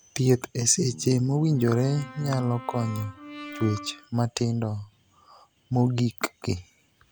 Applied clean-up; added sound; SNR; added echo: none; Brass instrument + Bass guitar; 14 dB; none.